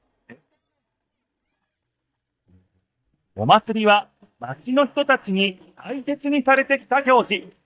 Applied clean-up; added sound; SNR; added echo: neural mask model DeepFilterNet 3.